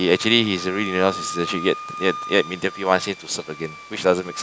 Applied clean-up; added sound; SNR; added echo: none; Wind instrument, woodwind instrument; 12 dB; none.